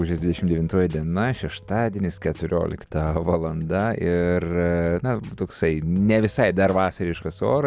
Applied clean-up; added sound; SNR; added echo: none; none; none; none.